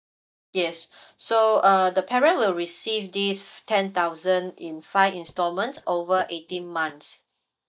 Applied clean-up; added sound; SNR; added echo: neural mask model DeepFilterNet 3.